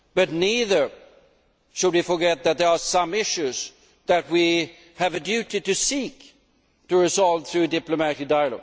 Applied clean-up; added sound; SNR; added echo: none; none; none; none.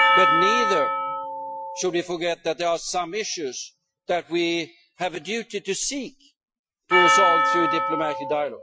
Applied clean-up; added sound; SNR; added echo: classical method Wiener filter.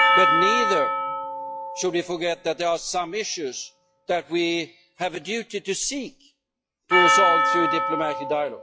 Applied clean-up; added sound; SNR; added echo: classical method log-MMSE.